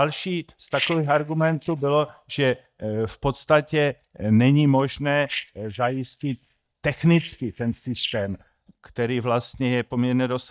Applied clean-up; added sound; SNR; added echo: neural mask model DeepFilterNet 3.